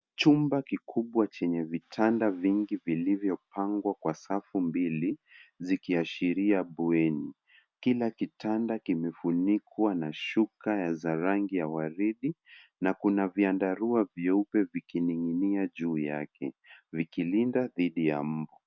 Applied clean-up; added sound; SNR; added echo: none; none; none; none.